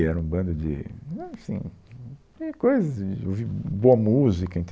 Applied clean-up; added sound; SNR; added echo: none; none; none; none.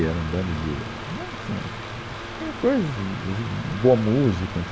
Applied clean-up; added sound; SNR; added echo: none; Mechanical fan; 9 dB; none.